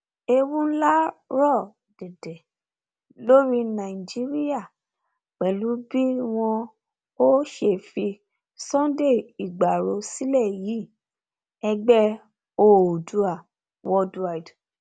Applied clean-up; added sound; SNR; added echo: none; none; none; none.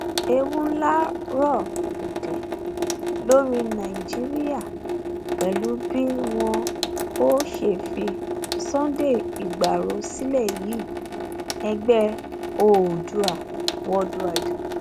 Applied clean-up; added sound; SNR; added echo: none; Sink (filling or washing) / Water tap, faucet; 4 dB; none.